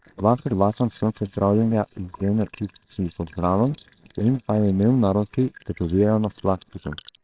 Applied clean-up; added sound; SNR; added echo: neural separator model SepFormer WHAMR!.